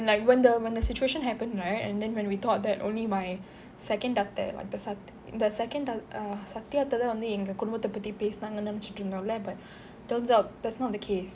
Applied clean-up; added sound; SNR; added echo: none; none; none; none.